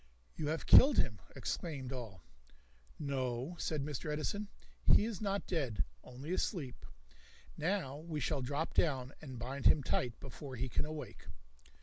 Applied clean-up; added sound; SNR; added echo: none; none; none; none.